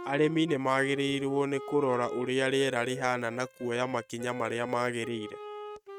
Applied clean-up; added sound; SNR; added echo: neural mask model RNNoise.